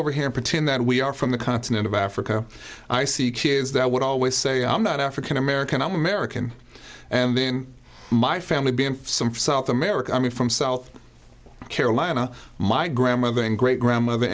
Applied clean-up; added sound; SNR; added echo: none; none; none; none.